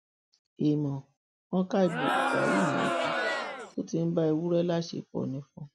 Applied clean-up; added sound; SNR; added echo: none; Crowd; -1 dB; none.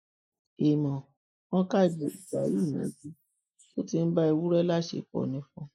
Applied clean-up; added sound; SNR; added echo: neural mask model Resemble Enhance denoiser.